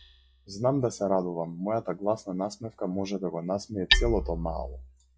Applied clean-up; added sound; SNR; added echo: classical method log-MMSE.